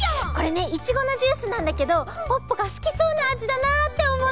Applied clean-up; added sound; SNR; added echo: none; none; none; none.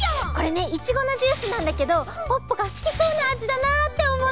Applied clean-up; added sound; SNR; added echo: none; Tools; 18 dB; none.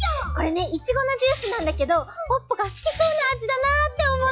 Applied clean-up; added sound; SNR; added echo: classical method log-MMSE.